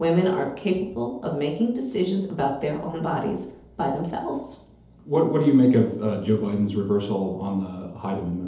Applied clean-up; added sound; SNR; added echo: none; none; none; reverberation time 2.2 s.